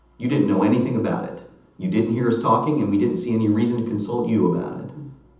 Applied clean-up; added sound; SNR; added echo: none; none; none; reverberation time 0.8 s.